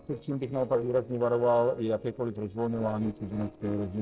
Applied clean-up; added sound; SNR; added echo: neural separator model SepFormer DNS4.